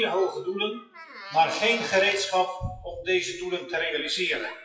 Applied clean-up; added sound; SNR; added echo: classical method WPE with log-MMSE.